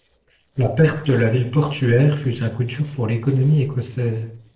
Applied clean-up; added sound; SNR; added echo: neural separator model SepFormer DNS4.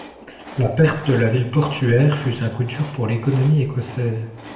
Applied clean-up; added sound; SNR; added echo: none; Train; 19 dB; reverberation time 0.7 s.